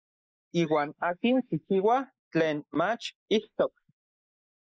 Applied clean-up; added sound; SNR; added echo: neural mask model Resemble Enhance denoiser.